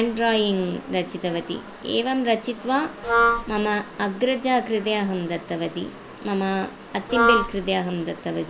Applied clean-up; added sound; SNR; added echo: none; Wind instrument, woodwind instrument; -3 dB; none.